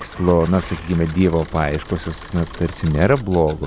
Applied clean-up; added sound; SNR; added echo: none; Idling / Engine starting / Motor vehicle (road) + Tick-tock; 16 dB; none.